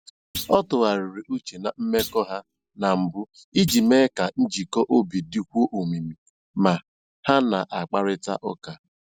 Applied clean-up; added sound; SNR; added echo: none; Thump, thud; 15 dB; none.